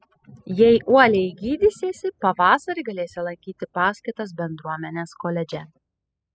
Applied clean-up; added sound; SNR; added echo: classical method spectral subtraction.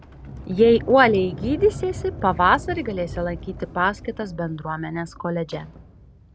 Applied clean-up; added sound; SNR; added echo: none; Sliding door; 13 dB; none.